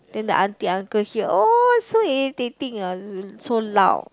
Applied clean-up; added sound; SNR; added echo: none; none; none; none.